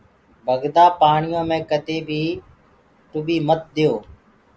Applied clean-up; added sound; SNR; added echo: none; none; none; none.